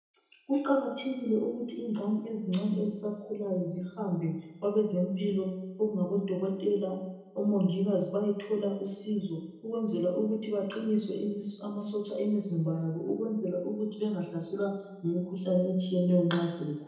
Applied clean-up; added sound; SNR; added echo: none; none; none; reverberation time 0.9 s.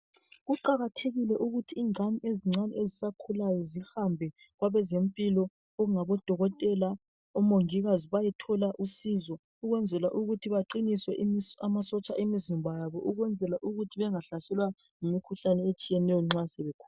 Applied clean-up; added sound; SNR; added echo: none; none; none; none.